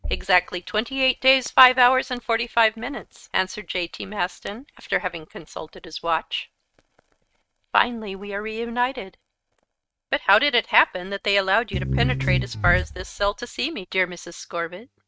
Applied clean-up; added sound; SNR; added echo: neural mask model RNNoise.